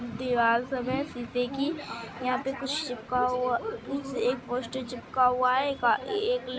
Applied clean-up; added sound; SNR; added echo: none; none; none; none.